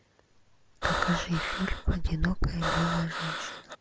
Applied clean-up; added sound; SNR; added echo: none; Breathing + Dog; -2 dB; none.